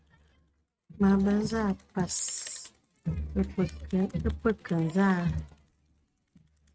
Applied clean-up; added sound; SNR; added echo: neural mask model RNNoise.